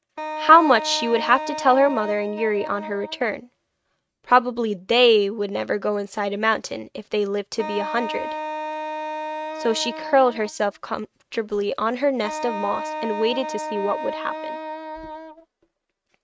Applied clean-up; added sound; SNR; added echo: neural mask model RNNoise.